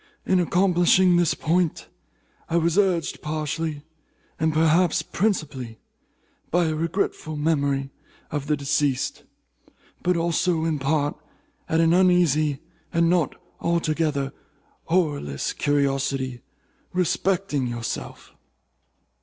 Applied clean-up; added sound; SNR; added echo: none; none; none; none.